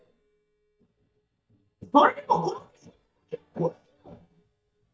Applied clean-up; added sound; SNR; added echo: neural mask model DeepFilterNet 3.